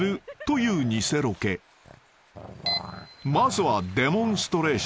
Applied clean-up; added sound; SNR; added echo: none; Growling; 16 dB; none.